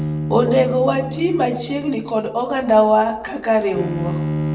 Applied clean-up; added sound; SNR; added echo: none; Bowed string instrument; 8 dB; reverberation time 0.6 s.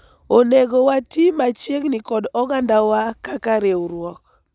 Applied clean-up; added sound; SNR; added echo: none; none; none; none.